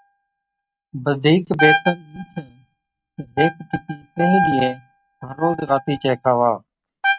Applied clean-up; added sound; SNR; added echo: neural mask model RNNoise.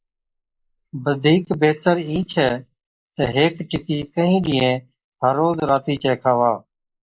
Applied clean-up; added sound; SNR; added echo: neural mask model Resemble Enhance denoiser.